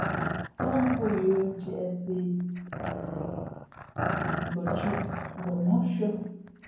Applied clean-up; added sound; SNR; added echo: none; Growling; 3 dB; reverberation time 0.9 s.